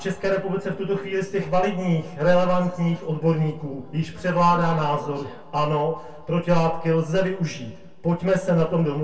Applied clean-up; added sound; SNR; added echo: none; none; none; reverberation time 0.2 s.